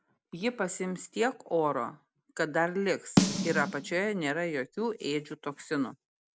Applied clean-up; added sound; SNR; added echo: none; Snare drum; 0 dB; none.